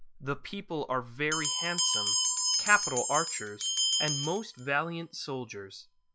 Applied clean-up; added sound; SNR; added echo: classical method log-MMSE.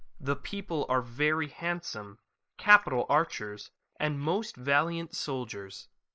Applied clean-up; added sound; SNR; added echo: neural mask model Resemble Enhance denoiser.